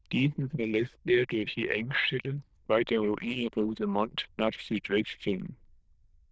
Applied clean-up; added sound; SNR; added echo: neural diffusion model UNIVERSE++.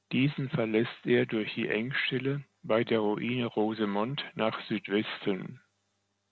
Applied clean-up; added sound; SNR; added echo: none; none; none; none.